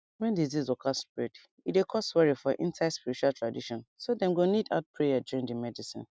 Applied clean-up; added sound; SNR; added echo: none; none; none; none.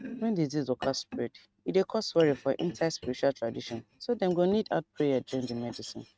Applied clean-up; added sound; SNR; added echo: neural mask model RNNoise.